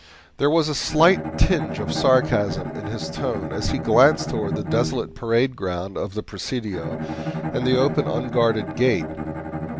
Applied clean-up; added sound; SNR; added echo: none; Bowed string instrument; 7 dB; none.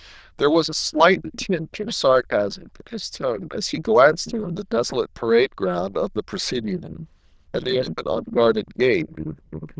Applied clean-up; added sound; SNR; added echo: neural diffusion model UNIVERSE++.